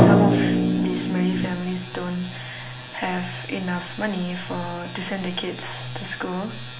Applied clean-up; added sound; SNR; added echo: none; Drum; -3 dB; reverberation time 0.7 s.